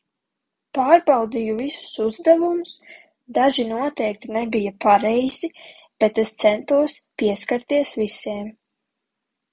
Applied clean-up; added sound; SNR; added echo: none; none; none; none.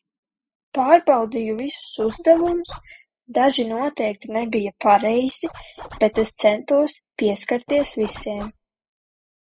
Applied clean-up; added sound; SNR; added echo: classical method spectral subtraction.